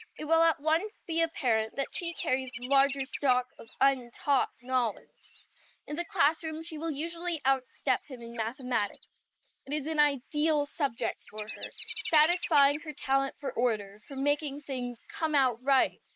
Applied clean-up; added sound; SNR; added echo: neural mask model Resemble Enhance denoiser.